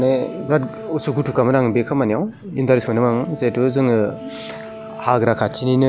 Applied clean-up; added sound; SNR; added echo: none; Wind instrument, woodwind instrument; 16 dB; none.